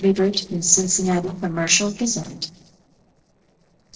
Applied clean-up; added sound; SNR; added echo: neural separator model SepFormer DNS4.